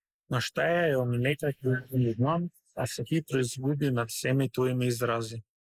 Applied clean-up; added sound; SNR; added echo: neural mask model Resemble Enhance denoiser.